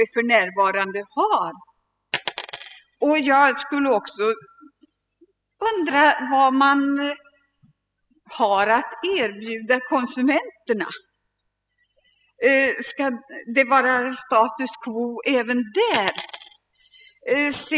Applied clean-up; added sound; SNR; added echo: classical method spectral subtraction.